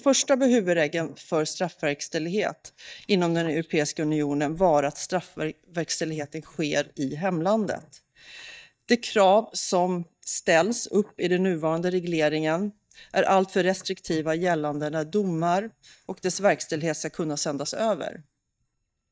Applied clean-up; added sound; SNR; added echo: neural mask model DeepFilterNet 3.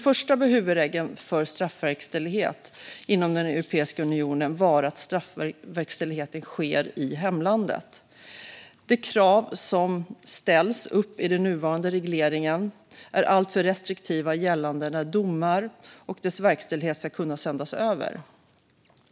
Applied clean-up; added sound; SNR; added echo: none; none; none; none.